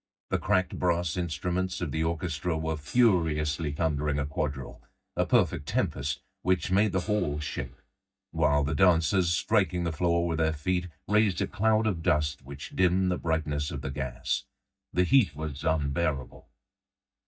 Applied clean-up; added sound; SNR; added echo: neural mask model DeepFilterNet 3.